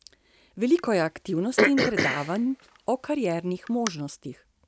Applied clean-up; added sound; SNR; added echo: none; Cough; 2 dB; none.